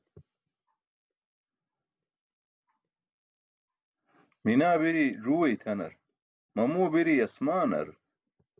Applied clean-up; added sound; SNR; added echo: none; none; none; none.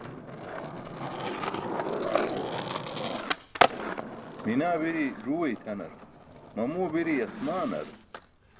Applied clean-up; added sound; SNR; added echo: none; Skateboard; 0 dB; none.